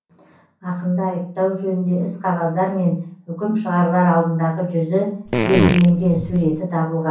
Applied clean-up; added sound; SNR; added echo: none; Fart; 2 dB; reverberation time 0.6 s.